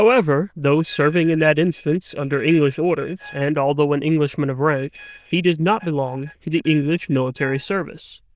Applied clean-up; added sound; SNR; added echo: neural diffusion model UNIVERSE++.